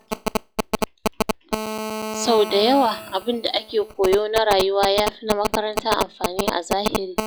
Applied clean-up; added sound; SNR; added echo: classical method log-MMSE.